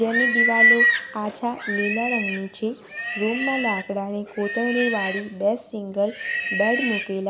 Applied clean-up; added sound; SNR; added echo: none; Livestock, farm animals, working animals; -1 dB; none.